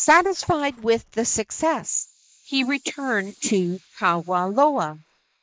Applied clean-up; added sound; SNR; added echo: neural mask model Resemble Enhance denoiser.